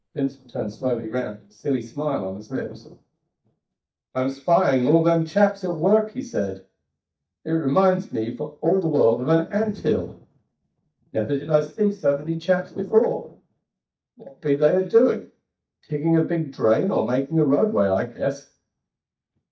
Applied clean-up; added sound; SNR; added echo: neural mask model DeepFilterNet 3.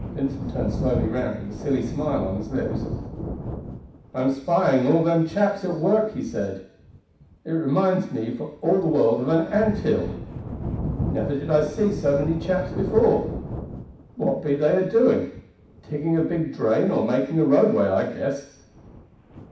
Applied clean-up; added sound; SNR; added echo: none; Thunder; 10 dB; reverberation time 0.7 s.